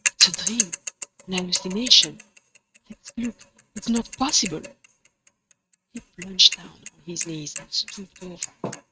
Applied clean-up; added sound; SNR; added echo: neural mask model RNNoise.